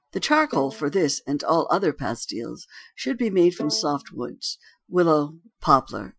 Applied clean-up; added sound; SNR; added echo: classical method Wiener filter.